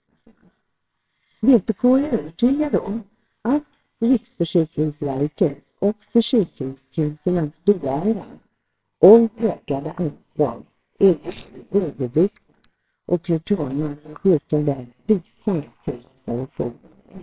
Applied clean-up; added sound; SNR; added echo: neural separator model SepFormer WHAMR!.